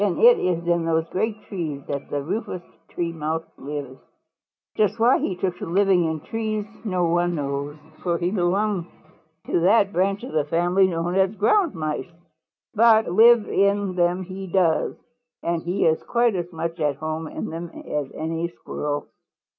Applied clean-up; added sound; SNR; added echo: none; none; none; none.